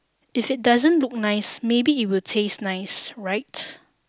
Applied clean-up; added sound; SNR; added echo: none; none; none; none.